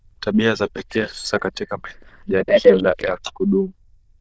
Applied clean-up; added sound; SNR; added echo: neural diffusion model UNIVERSE++.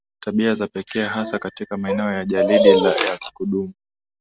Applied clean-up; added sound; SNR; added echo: none; Doorbell; 16 dB; none.